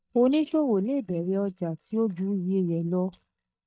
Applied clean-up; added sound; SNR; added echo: neural mask model DeepFilterNet 3.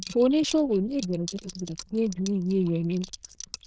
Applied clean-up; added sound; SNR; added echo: neural diffusion model UNIVERSE++.